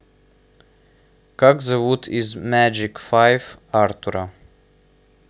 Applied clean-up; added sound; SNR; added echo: none; none; none; none.